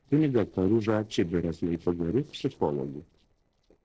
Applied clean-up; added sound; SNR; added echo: neural separator model SepFormer DNS4.